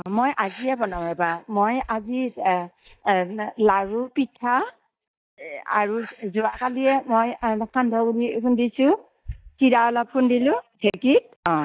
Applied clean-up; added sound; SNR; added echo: neural mask model DeepFilterNet 3.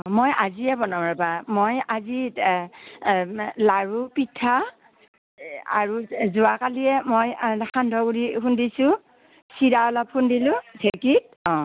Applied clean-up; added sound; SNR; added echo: none; none; none; none.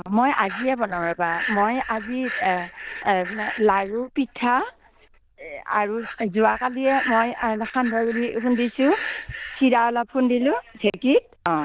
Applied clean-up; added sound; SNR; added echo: neural diffusion model UNIVERSE++.